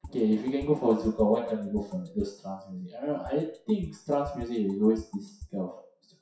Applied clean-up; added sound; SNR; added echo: classical method WPE with log-MMSE.